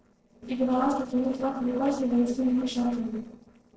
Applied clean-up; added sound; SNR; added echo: neural separator model SepFormer DNS4.